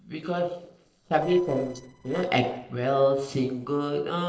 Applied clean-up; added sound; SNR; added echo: neural separator model SepFormer DNS4.